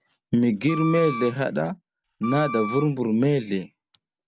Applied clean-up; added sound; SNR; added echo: none; Wind instrument, woodwind instrument; 10 dB; none.